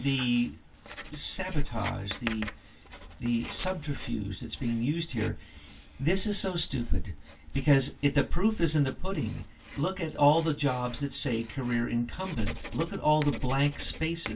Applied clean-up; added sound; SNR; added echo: none; Writing; 16 dB; reverberation time 0.2 s.